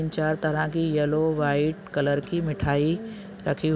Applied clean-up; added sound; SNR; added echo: none; none; none; none.